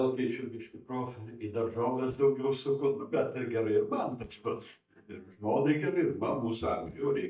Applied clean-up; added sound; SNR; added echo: neural mask model DeepFilterNet 3.